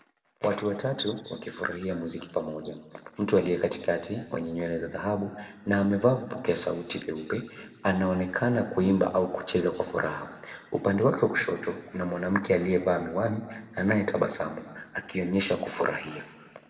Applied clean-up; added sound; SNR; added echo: none; none; none; reverberation time 1.9 s.